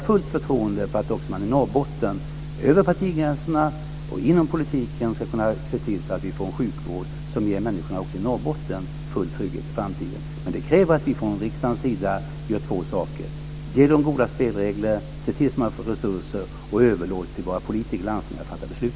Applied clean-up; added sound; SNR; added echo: none; none; none; none.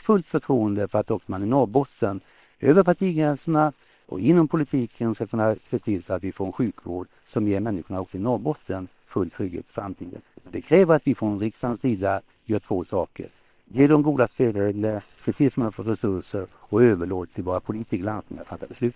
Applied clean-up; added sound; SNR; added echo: neural separator model SepFormer WHAM!.